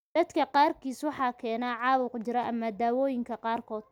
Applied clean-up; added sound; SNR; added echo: none; none; none; none.